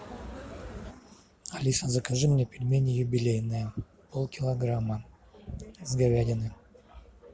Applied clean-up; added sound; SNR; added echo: none; none; none; none.